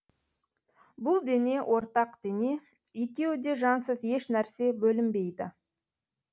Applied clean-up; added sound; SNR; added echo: none; none; none; none.